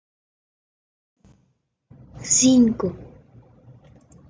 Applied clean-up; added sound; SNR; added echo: none; none; none; none.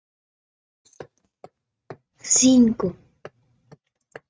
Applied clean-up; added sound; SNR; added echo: neural mask model RNNoise.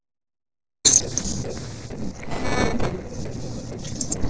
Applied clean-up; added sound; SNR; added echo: neural separator model SepFormer DNS4.